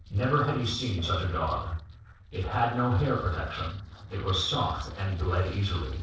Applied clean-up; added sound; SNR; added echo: neural separator model SepFormer DNS4.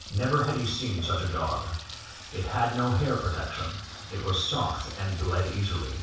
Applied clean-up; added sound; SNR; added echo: none; Sink (filling or washing) / Water tap, faucet; 15 dB; reverberation time 0.7 s.